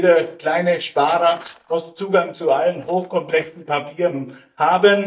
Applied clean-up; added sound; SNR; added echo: neural mask model DeepFilterNet 3.